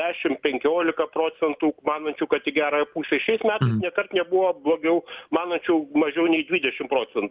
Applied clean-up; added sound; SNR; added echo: none; none; none; none.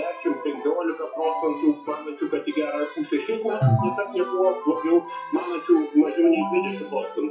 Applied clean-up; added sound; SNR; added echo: classical method WPE with log-MMSE.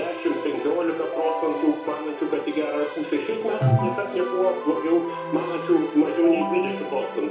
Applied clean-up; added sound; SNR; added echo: none; Keyboard (musical); 7 dB; reverberation time 0.5 s.